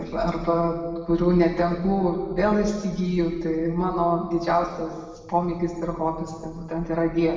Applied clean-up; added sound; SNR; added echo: none; none; none; reverberation time 1.3 s.